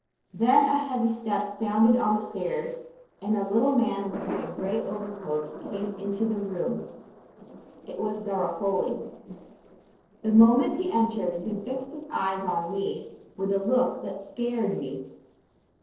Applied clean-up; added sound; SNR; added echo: neural separator model SepFormer DNS4.